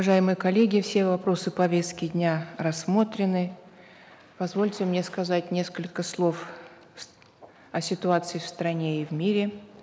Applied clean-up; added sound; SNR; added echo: none; none; none; none.